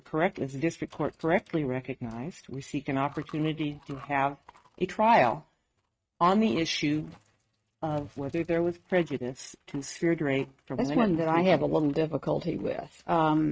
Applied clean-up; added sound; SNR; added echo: neural mask model RNNoise.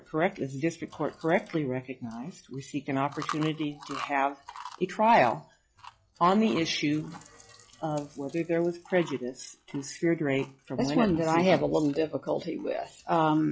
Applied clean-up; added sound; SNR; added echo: classical method log-MMSE.